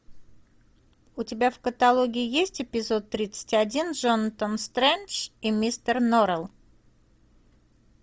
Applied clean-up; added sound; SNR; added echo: none; none; none; none.